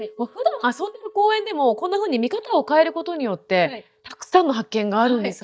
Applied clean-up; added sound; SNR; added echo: neural mask model DeepFilterNet 3.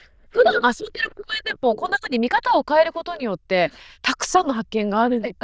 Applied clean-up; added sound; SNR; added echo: neural diffusion model UNIVERSE++.